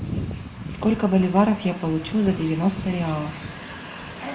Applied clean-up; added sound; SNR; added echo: none; Train; 10 dB; reverberation time 0.6 s.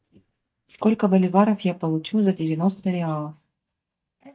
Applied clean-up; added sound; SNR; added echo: neural mask model DeepFilterNet 3.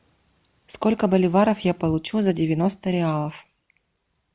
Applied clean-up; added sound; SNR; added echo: none; none; none; none.